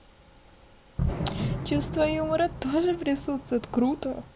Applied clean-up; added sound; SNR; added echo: none; Fireworks; 5 dB; none.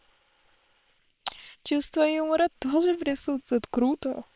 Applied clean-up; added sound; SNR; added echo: neural separator model SepFormer WHAM!.